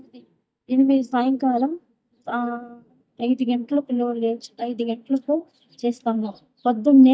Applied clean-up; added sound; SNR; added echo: neural mask model DeepFilterNet 3.